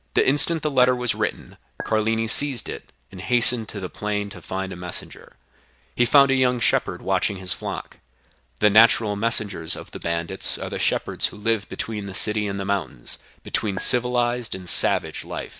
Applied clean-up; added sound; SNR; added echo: none; Chink, clink; 12 dB; none.